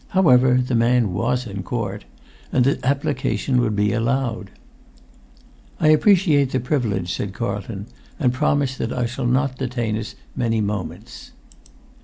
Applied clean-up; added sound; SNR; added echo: none; none; none; none.